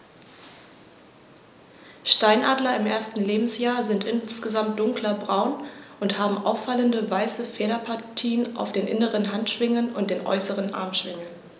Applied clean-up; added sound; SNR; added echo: none; none; none; none.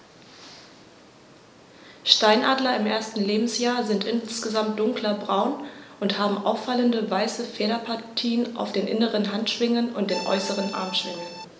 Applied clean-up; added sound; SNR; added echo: none; Accordion; 11 dB; none.